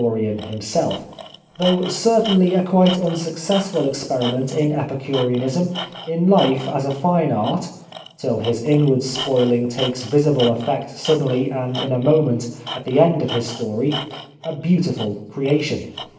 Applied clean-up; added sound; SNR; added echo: none; Tools; 14 dB; reverberation time 0.8 s.